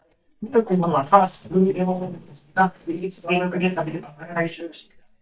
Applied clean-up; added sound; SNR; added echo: neural mask model DeepFilterNet 3.